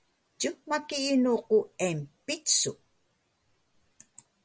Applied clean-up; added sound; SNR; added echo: none; none; none; none.